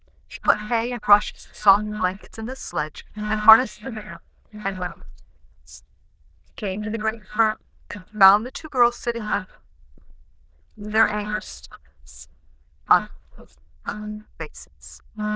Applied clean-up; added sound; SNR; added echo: neural diffusion model UNIVERSE++.